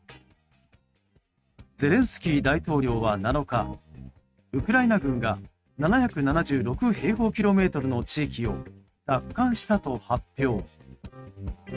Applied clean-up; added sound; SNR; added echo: neural mask model RNNoise.